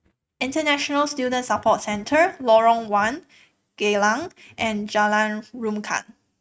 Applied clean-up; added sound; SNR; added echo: neural mask model RNNoise.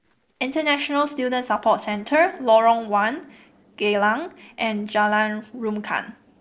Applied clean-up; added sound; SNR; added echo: neural separator model SepFormer DNS4.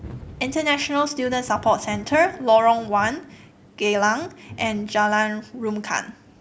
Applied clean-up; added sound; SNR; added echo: none; Thunder / Rain; 19 dB; none.